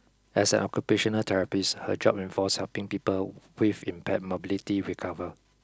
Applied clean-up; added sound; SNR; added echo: none; none; none; none.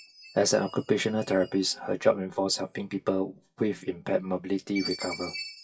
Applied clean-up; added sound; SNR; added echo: classical method WPE with log-MMSE.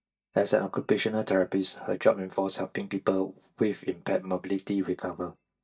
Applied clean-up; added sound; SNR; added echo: neural mask model DeepFilterNet 3.